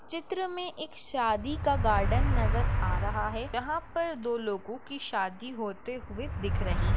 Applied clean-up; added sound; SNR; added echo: none; Motor vehicle (road); -2 dB; none.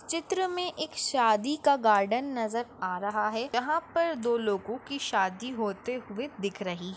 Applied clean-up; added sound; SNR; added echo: none; none; none; none.